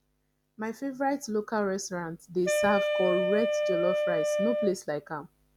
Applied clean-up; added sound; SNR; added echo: none; Wind instrument, woodwind instrument; -3 dB; none.